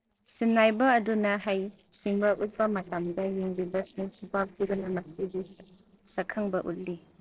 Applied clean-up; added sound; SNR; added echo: neural separator model SepFormer DNS4.